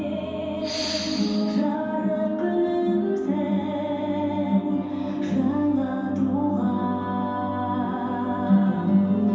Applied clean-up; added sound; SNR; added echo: none; Respiratory sounds; 10 dB; reverberation time 1.2 s.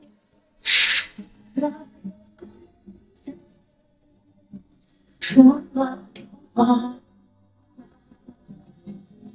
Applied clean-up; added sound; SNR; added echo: neural mask model DeepFilterNet 3.